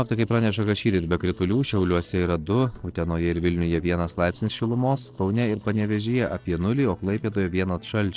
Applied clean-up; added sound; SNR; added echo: neural separator model SepFormer DNS4.